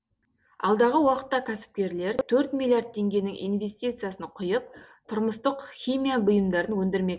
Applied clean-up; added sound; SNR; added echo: none; none; none; none.